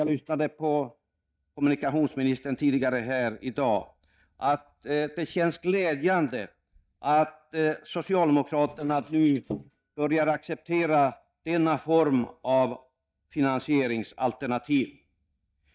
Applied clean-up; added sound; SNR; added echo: neural mask model DeepFilterNet 3.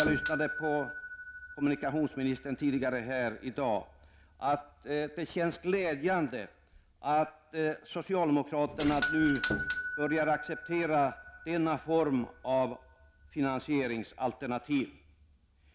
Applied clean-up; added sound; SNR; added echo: none; Doorbell; -5 dB; none.